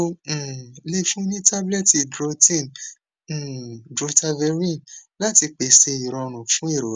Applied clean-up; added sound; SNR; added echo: none; none; none; none.